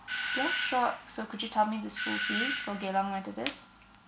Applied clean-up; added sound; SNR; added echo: none; Doorbell; 2 dB; none.